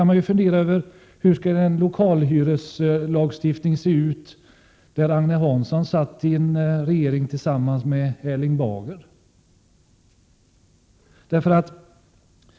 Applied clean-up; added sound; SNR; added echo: none; none; none; none.